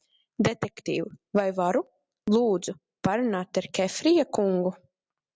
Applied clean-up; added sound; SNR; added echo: none; none; none; none.